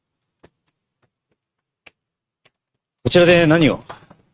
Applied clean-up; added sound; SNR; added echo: neural mask model RNNoise.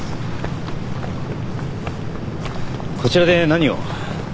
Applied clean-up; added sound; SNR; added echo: none; Run; 8 dB; none.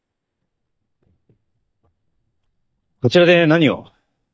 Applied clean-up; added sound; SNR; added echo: neural mask model DeepFilterNet 3.